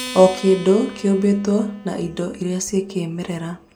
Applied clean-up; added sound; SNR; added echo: none; Acoustic guitar; 18 dB; none.